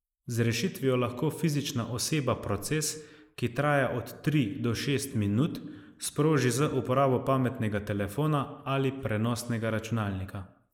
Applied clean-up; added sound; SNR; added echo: neural mask model Resemble Enhance denoiser.